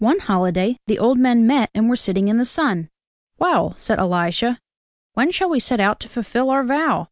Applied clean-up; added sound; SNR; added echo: none; none; none; none.